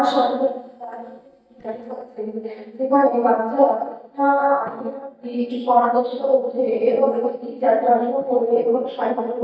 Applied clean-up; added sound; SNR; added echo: neural mask model DeepFilterNet 3.